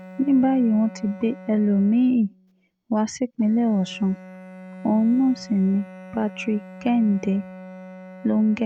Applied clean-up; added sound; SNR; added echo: none; Bowed string instrument; 18 dB; none.